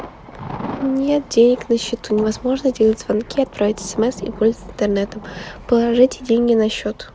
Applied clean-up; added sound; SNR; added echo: none; Thunder; 17 dB; none.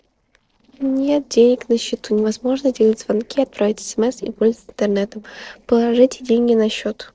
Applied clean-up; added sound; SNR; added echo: neural separator model SepFormer DNS4.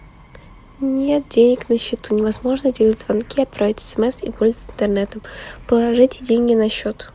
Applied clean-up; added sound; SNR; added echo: none; none; none; none.